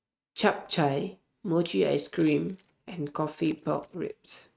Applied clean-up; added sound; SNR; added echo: neural mask model RNNoise.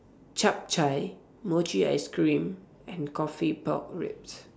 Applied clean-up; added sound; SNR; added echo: none; none; none; none.